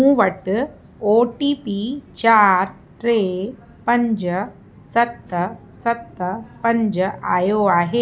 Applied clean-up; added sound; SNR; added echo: none; none; none; none.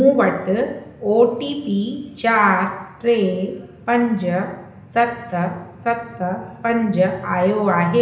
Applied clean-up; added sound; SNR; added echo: none; none; none; reverberation time 0.9 s.